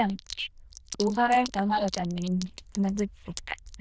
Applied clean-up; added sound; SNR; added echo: neural diffusion model UNIVERSE++.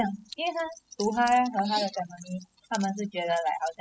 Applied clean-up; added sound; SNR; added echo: classical method spectral subtraction.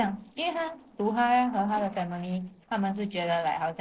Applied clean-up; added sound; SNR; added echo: neural separator model SepFormer DNS4.